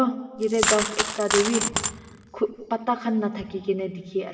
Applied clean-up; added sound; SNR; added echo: none; Coin (dropping); 1 dB; reverberation time 1.8 s.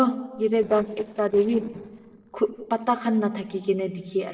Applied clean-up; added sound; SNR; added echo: neural separator model SepFormer DNS4.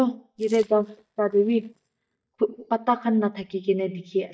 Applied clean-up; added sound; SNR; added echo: neural mask model DeepFilterNet 3.